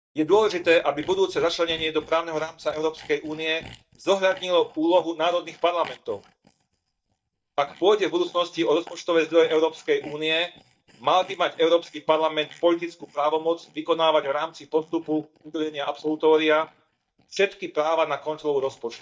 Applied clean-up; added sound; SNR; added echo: neural mask model DeepFilterNet 3.